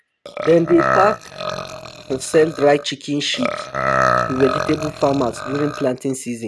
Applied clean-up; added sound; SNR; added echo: neural mask model RNNoise.